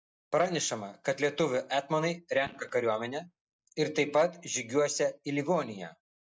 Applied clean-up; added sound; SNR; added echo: neural mask model DeepFilterNet 3.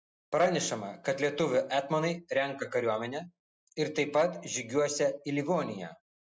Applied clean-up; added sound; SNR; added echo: none; none; none; none.